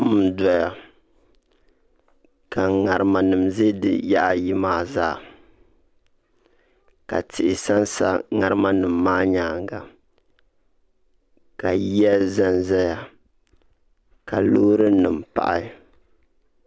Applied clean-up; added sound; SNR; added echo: none; none; none; none.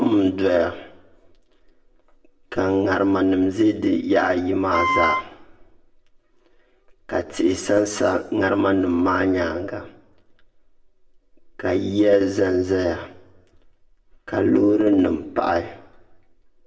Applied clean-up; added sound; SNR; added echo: none; Wind instrument, woodwind instrument; 0 dB; reverberation time 0.7 s.